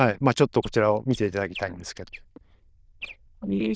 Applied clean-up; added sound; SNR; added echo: neural diffusion model UNIVERSE++.